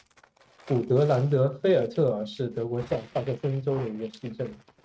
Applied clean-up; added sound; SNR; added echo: neural mask model RNNoise.